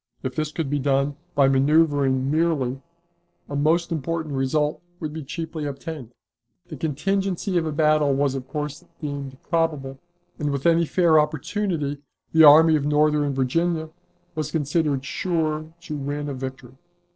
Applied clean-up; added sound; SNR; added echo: neural separator model SepFormer DNS4.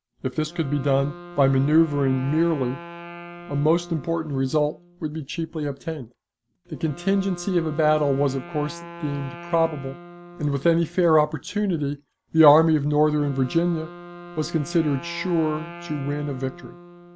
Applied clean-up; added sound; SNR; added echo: none; Wind instrument, woodwind instrument; 17 dB; none.